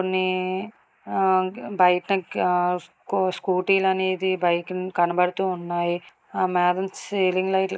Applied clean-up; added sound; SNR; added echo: neural mask model Resemble Enhance denoiser.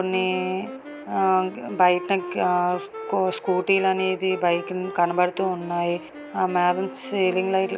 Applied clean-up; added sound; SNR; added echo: none; Wind instrument, woodwind instrument; 14 dB; none.